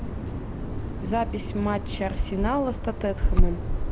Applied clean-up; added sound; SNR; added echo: none; Bird vocalization, bird call, bird song; -4 dB; none.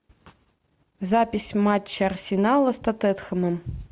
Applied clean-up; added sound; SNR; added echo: none; none; none; none.